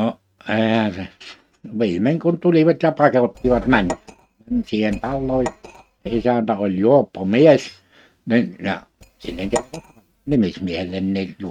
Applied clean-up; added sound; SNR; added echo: neural mask model RNNoise.